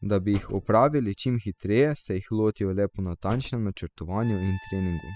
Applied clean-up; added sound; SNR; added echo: classical method spectral subtraction.